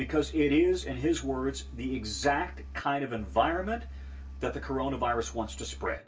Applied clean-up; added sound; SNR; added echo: none; Engine; 11 dB; reverberation time 0.2 s.